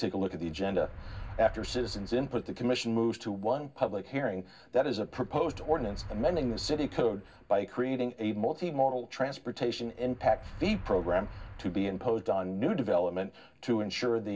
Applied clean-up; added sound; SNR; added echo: none; Motor vehicle (road); 15 dB; reverberation time 0.4 s.